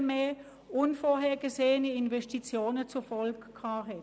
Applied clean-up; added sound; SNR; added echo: none; none; none; none.